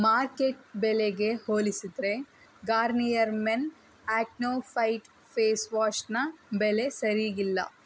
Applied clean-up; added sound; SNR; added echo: none; none; none; none.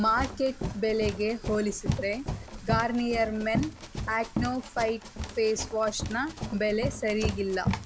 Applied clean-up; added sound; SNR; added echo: none; Run; 5 dB; none.